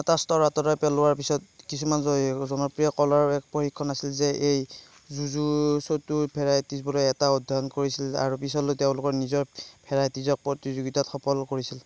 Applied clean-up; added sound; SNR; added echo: none; none; none; none.